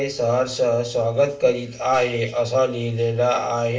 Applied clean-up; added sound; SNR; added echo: none; none; none; reverberation time 0.3 s.